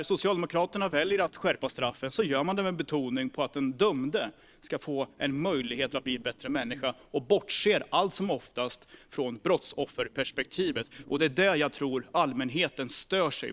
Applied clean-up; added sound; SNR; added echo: neural separator model SepFormer DNS4.